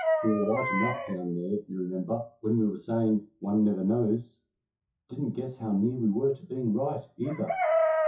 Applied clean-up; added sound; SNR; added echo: classical method WPE with log-MMSE.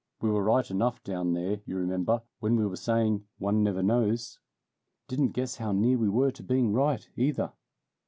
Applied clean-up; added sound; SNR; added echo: none; none; none; none.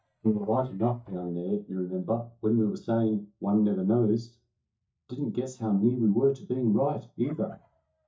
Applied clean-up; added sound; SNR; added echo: neural mask model DeepFilterNet 3.